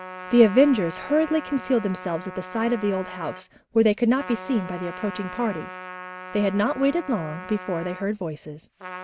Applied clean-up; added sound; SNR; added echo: none; Trumpet; 14 dB; none.